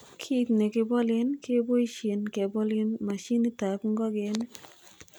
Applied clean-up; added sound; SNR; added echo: none; none; none; none.